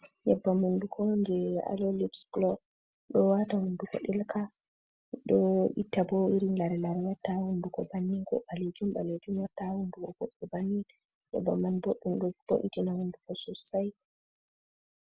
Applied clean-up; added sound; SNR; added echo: none; none; none; none.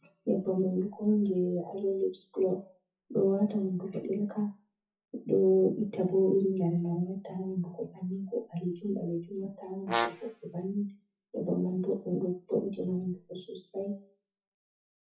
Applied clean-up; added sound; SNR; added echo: classical method WPE with log-MMSE.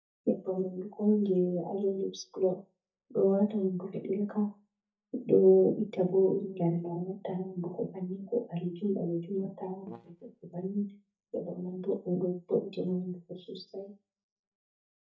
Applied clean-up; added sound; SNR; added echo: neural mask model DeepFilterNet 3.